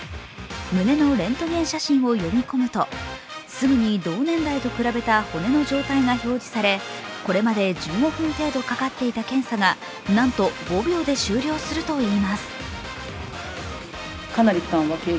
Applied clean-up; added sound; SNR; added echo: none; none; none; none.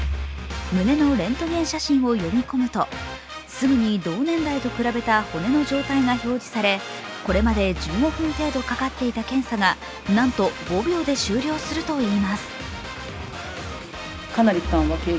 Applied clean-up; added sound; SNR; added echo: none; Bowed string instrument; 13 dB; none.